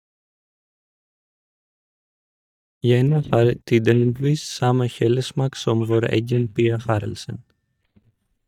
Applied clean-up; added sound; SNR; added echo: neural mask model DeepFilterNet 3.